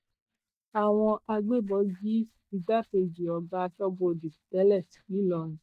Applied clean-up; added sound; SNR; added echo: neural mask model DeepFilterNet 3.